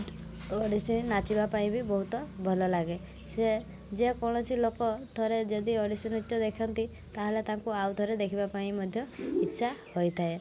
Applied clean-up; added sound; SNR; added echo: none; none; none; none.